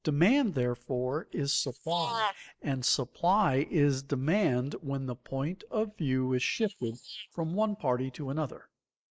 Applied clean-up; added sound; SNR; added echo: neural mask model Resemble Enhance denoiser.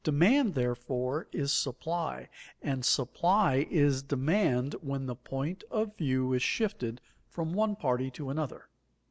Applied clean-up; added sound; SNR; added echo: none; none; none; none.